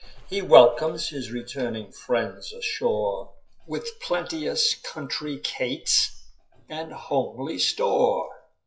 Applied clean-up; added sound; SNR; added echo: classical method WPE with log-MMSE.